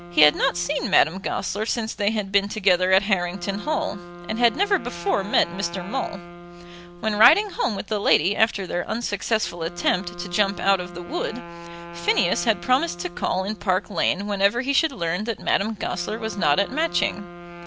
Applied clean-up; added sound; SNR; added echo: none; Wind instrument, woodwind instrument; 16 dB; none.